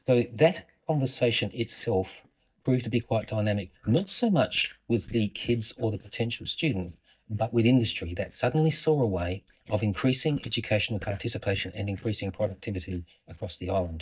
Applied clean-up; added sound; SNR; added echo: neural mask model DeepFilterNet 3.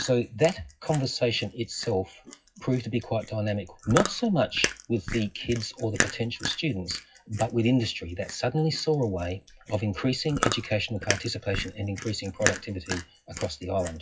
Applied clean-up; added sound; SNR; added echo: classical method WPE with log-MMSE.